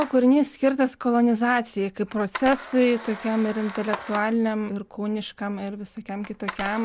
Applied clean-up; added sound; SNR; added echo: none; Camera; 15 dB; none.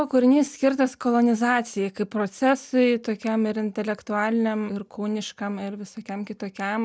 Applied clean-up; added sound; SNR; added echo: none; none; none; none.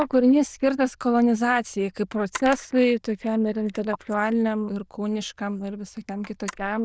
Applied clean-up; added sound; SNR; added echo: neural diffusion model UNIVERSE++.